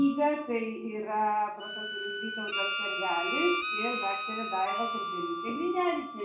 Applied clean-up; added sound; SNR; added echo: none; Harmonica; 2 dB; reverberation time 0.4 s.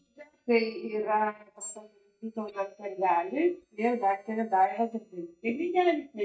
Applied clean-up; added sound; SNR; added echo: neural mask model DeepFilterNet 3.